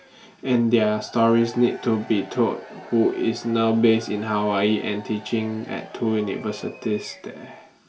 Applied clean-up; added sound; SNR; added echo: none; Crowd / Cheering; 20 dB; reverberation time 0.2 s.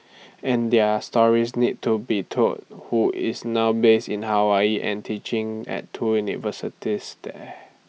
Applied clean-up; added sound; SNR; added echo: none; none; none; none.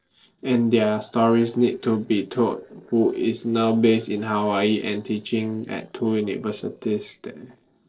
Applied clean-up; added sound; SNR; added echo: neural separator model SepFormer DNS4.